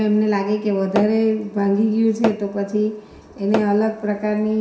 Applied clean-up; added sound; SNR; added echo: none; Tap / Hammer; 11 dB; reverberation time 0.7 s.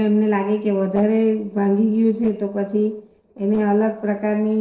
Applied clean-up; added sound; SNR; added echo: neural separator model SepFormer DNS4.